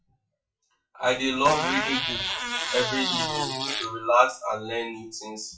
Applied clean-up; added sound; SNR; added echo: classical method WPE with log-MMSE.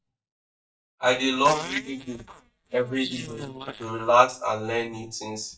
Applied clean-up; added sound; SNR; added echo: neural mask model DeepFilterNet 3.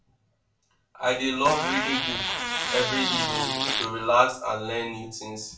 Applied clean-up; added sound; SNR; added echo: none; Fart; 0 dB; reverberation time 0.3 s.